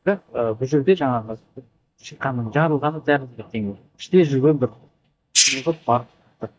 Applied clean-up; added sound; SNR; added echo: neural mask model DeepFilterNet 3.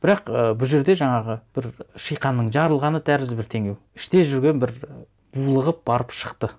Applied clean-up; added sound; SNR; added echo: none; none; none; none.